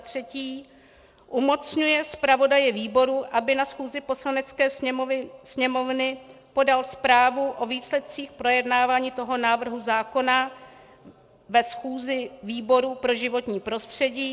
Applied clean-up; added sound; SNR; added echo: none; none; none; none.